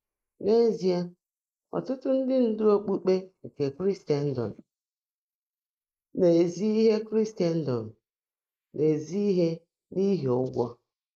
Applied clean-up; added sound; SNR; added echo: neural mask model Resemble Enhance denoiser.